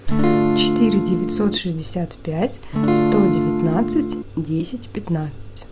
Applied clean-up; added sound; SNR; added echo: none; Acoustic guitar / Strum; -3 dB; none.